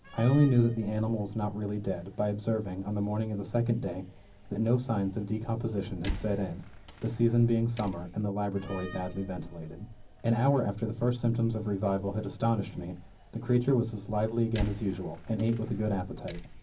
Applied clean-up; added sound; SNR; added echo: none; Slam; 15 dB; reverberation time 0.4 s.